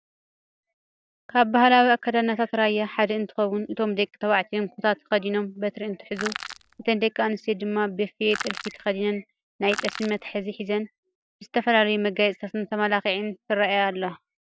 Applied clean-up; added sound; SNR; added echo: none; Crushing; 11 dB; none.